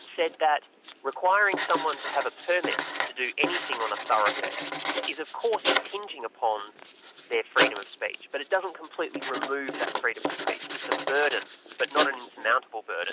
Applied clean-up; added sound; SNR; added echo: none; Writing; 2 dB; none.